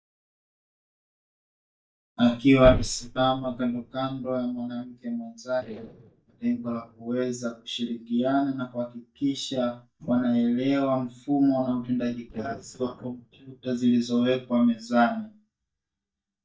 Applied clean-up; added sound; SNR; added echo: neural mask model DeepFilterNet 3.